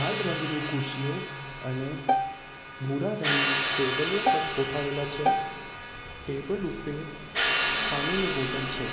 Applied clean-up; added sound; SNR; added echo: none; Crash cymbal + Bowed string instrument; -2 dB; none.